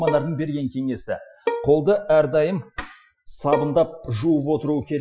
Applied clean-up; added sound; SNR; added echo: classical method Wiener filter.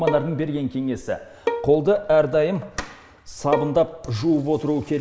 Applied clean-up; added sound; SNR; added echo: none; Bowed string instrument; 9 dB; none.